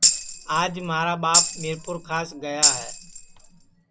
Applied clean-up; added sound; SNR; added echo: none; Tambourine; -4 dB; none.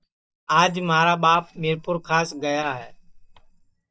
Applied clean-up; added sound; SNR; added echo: neural mask model DeepFilterNet 3.